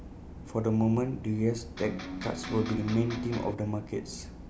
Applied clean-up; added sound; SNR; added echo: none; Electric guitar; 7 dB; none.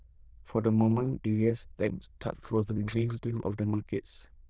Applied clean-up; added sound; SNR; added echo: neural diffusion model UNIVERSE++.